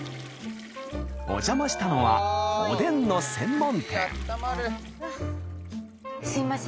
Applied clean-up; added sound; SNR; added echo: none; Toilet flush / Water; 20 dB; none.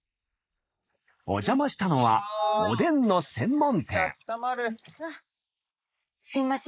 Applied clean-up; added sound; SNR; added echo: neural mask model Resemble Enhance denoiser.